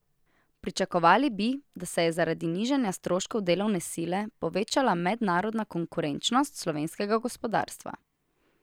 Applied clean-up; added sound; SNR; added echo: none; none; none; none.